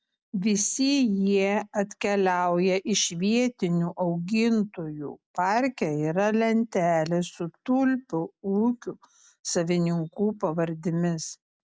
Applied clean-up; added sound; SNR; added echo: none; none; none; none.